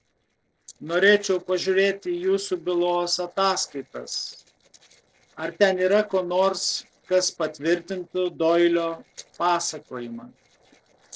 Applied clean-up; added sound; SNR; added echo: neural separator model SepFormer DNS4.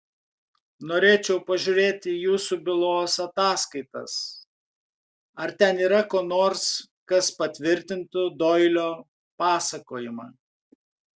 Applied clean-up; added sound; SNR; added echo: none; none; none; none.